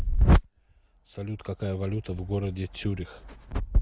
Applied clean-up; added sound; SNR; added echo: none; none; none; none.